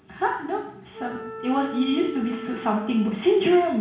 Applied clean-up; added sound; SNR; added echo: none; Wind instrument, woodwind instrument; 15 dB; reverberation time 0.6 s.